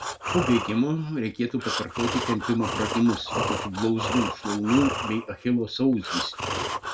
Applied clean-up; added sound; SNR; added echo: none; Breathing; 5 dB; reverberation time 0.2 s.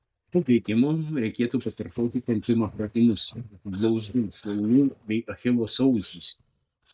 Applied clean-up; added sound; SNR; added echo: neural mask model DeepFilterNet 3.